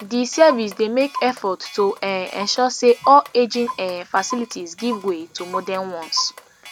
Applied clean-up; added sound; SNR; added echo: none; Clock; 15 dB; none.